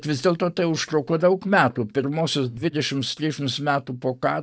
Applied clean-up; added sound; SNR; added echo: neural mask model DeepFilterNet 3.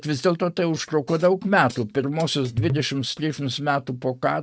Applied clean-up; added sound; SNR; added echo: neural mask model RNNoise.